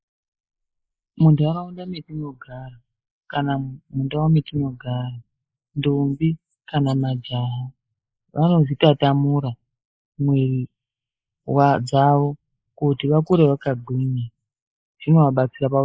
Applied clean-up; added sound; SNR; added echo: neural mask model Resemble Enhance denoiser.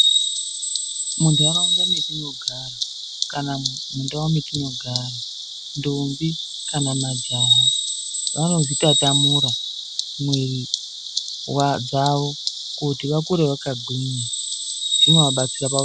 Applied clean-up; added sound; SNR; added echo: none; Bird vocalization, bird call, bird song; -1 dB; none.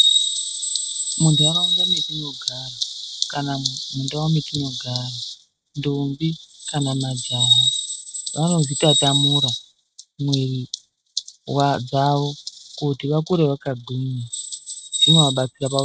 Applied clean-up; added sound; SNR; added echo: neural mask model RNNoise.